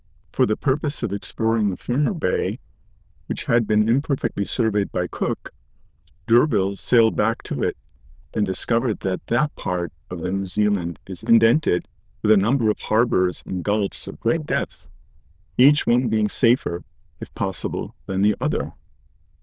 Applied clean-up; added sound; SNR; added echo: neural diffusion model UNIVERSE++.